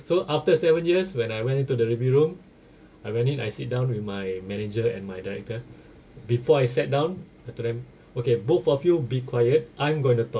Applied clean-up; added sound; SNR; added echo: none; none; none; none.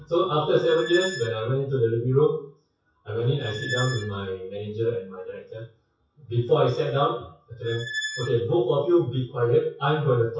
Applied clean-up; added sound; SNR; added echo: classical method WPE with log-MMSE.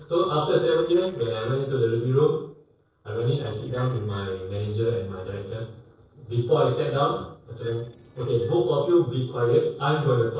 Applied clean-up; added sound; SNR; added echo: neural separator model SepFormer DNS4.